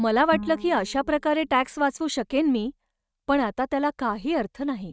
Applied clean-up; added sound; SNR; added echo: neural mask model RNNoise.